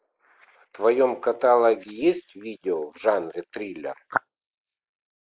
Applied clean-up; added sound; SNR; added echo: neural mask model Resemble Enhance denoiser.